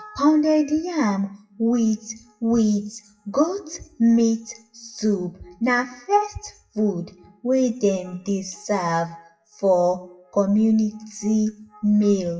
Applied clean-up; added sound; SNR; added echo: classical method WPE with log-MMSE.